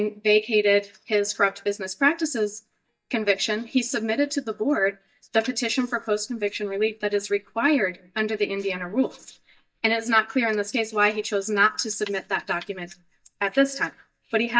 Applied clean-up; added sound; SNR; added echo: neural mask model DeepFilterNet 3.